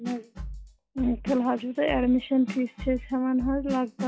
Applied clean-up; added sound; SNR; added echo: classical method log-MMSE.